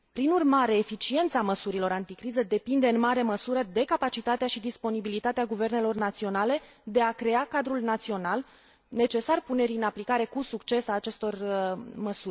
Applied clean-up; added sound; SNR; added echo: none; none; none; none.